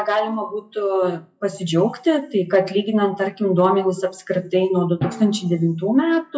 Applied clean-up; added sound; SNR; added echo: classical method WPE with log-MMSE.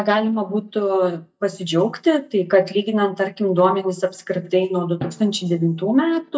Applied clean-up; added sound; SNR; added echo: neural mask model DeepFilterNet 3.